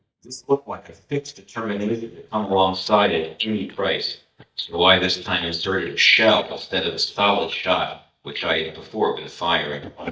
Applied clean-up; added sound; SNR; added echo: neural mask model DeepFilterNet 3.